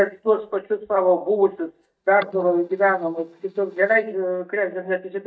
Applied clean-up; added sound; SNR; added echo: neural mask model DeepFilterNet 3.